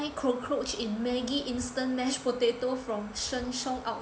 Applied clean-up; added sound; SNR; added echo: none; none; none; none.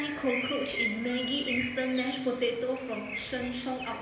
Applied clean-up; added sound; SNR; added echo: none; Bird; 7 dB; reverberation time 1.4 s.